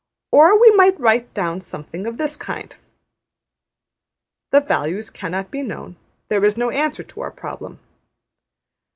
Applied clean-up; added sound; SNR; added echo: none; none; none; none.